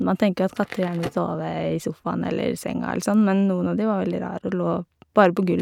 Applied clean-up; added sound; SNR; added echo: neural mask model RNNoise.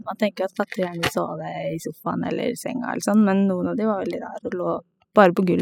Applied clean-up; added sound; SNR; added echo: classical method spectral subtraction.